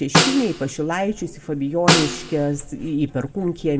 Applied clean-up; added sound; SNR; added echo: none; Snare drum; 0 dB; reverberation time 1.1 s.